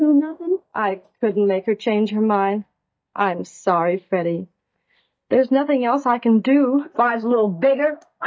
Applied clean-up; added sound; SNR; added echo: neural mask model DeepFilterNet 3.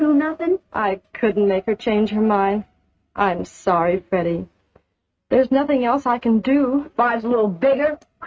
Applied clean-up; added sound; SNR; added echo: neural mask model RNNoise.